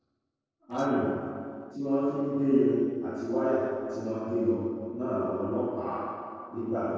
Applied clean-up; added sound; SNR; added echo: neural separator model SepFormer DNS4.